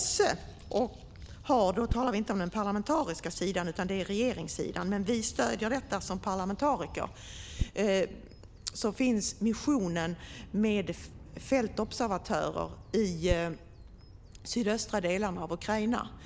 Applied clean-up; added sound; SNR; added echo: none; Bird vocalization, bird call, bird song; 13 dB; none.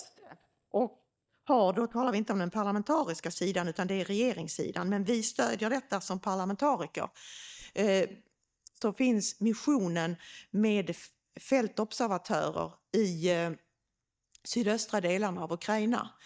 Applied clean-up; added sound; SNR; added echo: neural mask model DeepFilterNet 3.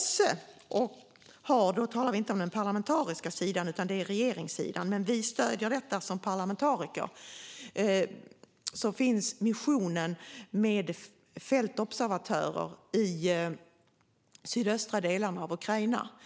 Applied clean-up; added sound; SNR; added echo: none; none; none; none.